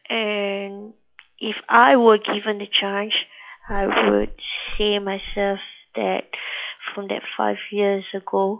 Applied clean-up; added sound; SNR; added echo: classical method log-MMSE.